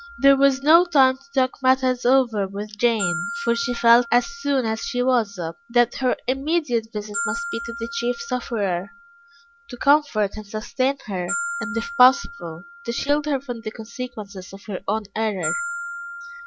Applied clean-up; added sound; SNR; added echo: none; Glockenspiel; 12 dB; none.